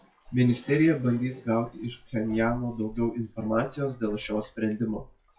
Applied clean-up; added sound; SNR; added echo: classical method WPE with log-MMSE.